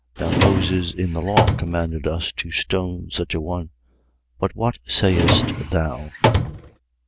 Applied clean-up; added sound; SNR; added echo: none; Drawer open or close; -2 dB; none.